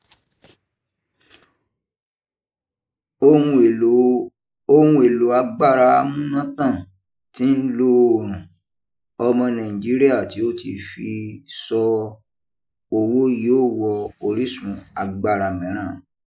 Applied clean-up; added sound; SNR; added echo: neural mask model Resemble Enhance denoiser.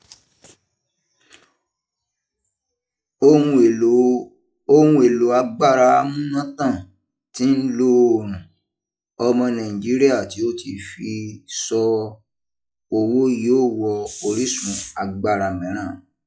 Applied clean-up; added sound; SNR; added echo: classical method log-MMSE.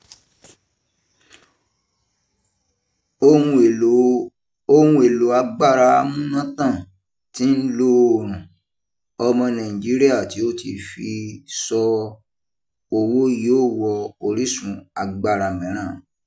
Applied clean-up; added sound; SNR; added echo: none; none; none; none.